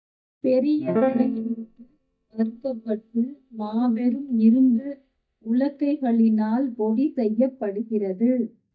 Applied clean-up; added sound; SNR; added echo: neural mask model DeepFilterNet 3.